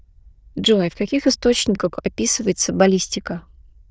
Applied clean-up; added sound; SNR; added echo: neural diffusion model UNIVERSE++.